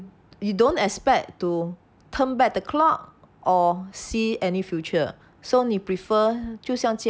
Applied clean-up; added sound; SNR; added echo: none; none; none; none.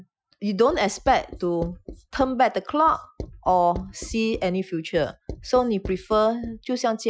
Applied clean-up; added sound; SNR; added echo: classical method Wiener filter.